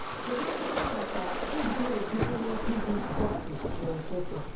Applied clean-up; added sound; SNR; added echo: none; Waves, surf; -3 dB; reverberation time 0.6 s.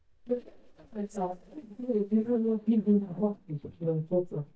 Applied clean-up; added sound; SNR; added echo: neural mask model DeepFilterNet 3.